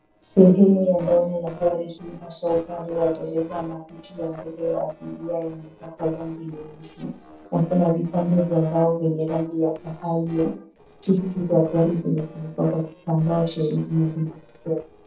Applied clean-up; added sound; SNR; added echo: neural separator model SepFormer DNS4.